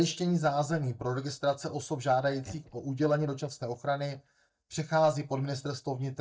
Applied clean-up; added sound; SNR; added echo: neural mask model DeepFilterNet 3.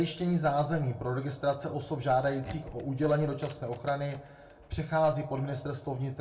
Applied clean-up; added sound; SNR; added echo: none; Door; 19 dB; reverberation time 0.2 s.